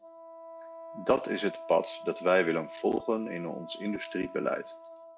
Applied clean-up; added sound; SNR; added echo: none; Wind instrument, woodwind instrument; 14 dB; none.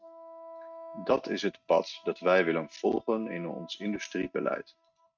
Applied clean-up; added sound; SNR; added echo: neural mask model RNNoise.